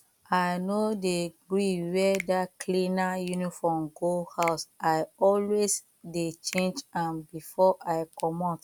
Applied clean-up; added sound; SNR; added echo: none; Finger snapping; 17 dB; none.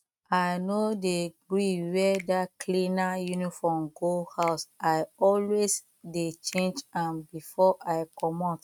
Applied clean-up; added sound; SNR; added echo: neural mask model RNNoise.